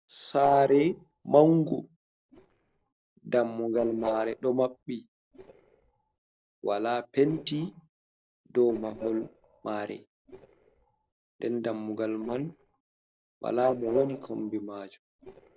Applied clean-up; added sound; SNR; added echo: neural separator model SepFormer DNS4.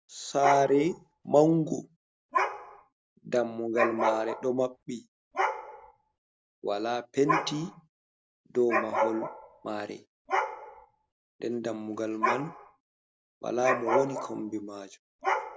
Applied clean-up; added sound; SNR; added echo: none; Dog; 3 dB; none.